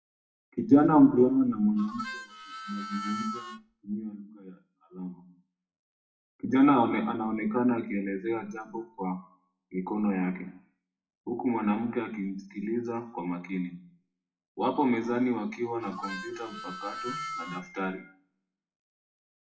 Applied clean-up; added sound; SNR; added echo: classical method WPE with log-MMSE.